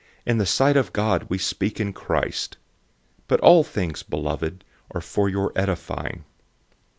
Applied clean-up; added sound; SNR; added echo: none; none; none; none.